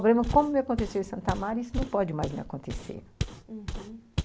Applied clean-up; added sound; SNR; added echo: none; Walk, footsteps; 7 dB; none.